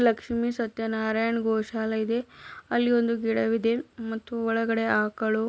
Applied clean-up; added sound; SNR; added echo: none; none; none; none.